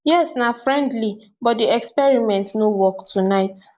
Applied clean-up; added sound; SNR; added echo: neural mask model Resemble Enhance denoiser.